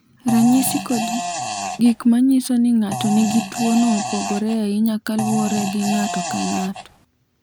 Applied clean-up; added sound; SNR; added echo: none; Fart; 7 dB; none.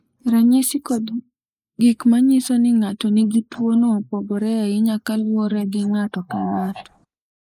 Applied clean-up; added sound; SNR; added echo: neural mask model Resemble Enhance denoiser.